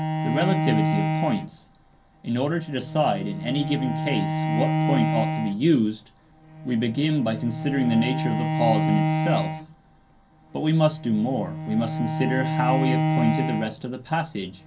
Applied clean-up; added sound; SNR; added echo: none; Bowed string instrument; 1 dB; reverberation time 0.3 s.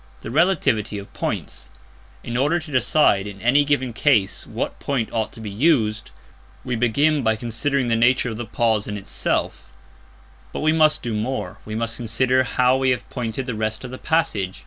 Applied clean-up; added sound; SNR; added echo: none; none; none; none.